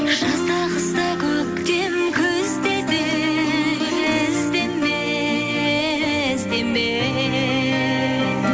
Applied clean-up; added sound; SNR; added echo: none; Wind instrument, woodwind instrument; 18 dB; none.